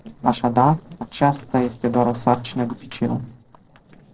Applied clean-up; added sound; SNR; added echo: neural separator model SepFormer DNS4.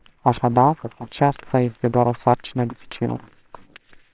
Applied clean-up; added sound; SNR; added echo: neural separator model SepFormer WHAMR!.